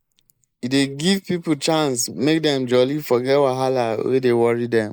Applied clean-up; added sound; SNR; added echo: neural mask model Resemble Enhance denoiser.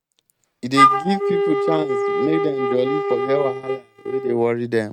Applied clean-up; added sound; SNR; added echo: neural mask model RNNoise.